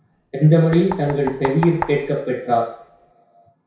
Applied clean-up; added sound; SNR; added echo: none; Knock; 13 dB; reverberation time 0.6 s.